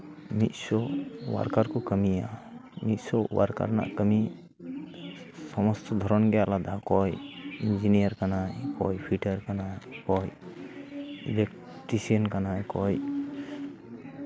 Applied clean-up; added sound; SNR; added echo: none; none; none; none.